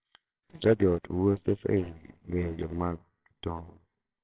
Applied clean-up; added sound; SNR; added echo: neural separator model SepFormer WHAMR!.